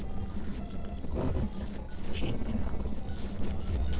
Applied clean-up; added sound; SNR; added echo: neural separator model SepFormer DNS4.